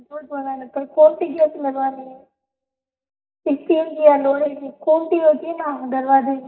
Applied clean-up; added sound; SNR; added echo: neural mask model DeepFilterNet 3.